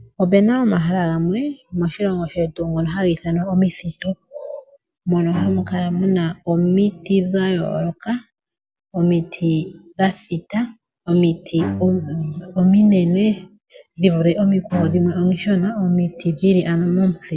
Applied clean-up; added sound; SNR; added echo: none; Bowed string instrument; 12 dB; none.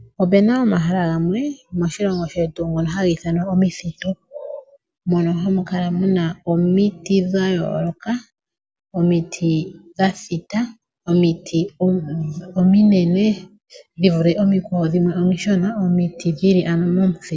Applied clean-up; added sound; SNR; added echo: none; none; none; none.